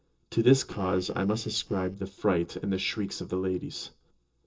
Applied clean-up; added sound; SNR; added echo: neural separator model SepFormer DNS4.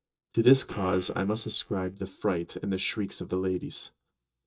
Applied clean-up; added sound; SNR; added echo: neural mask model DeepFilterNet 3.